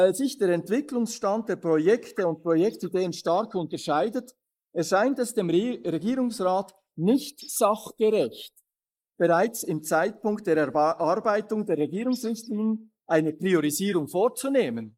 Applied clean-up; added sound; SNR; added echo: neural mask model Resemble Enhance denoiser.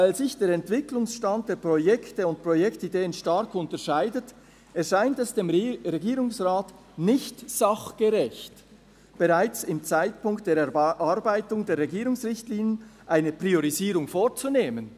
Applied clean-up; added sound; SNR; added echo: none; none; none; none.